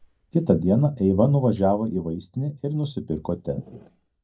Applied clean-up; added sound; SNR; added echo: neural mask model DeepFilterNet 3.